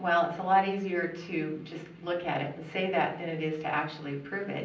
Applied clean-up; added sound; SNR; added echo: none; none; none; reverberation time 0.6 s.